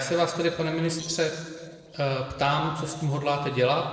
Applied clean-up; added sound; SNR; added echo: neural separator model SepFormer DNS4.